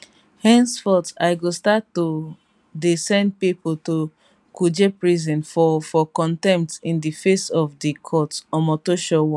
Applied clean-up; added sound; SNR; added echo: none; none; none; none.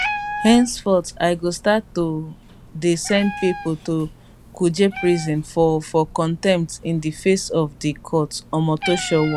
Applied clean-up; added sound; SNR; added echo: none; Meow; 13 dB; none.